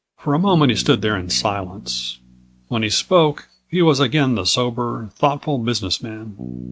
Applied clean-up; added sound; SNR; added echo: neural mask model RNNoise.